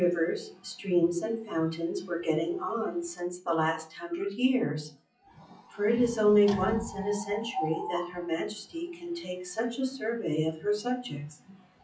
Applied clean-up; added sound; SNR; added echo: classical method WPE with log-MMSE.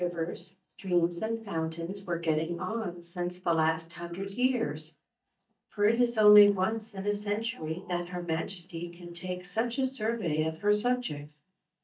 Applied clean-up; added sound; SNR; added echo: neural mask model DeepFilterNet 3.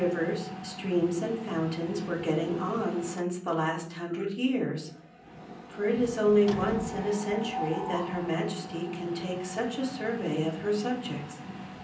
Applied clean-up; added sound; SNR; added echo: none; Mechanisms; 10 dB; reverberation time 0.6 s.